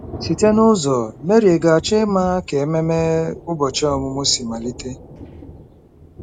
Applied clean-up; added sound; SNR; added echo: none; Thunder; 17 dB; none.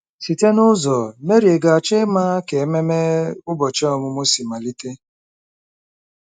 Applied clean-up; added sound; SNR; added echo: none; none; none; none.